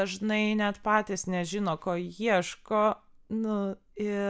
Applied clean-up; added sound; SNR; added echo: none; none; none; none.